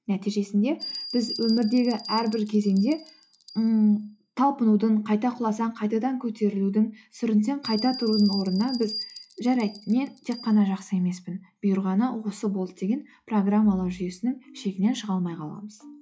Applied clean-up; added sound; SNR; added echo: classical method log-MMSE.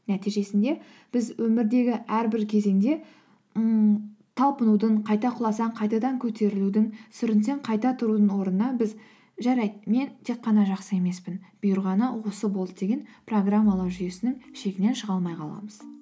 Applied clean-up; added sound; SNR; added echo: none; none; none; none.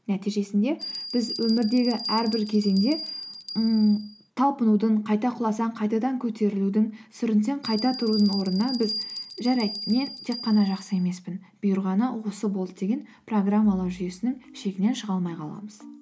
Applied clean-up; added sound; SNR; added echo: none; Bell; 10 dB; none.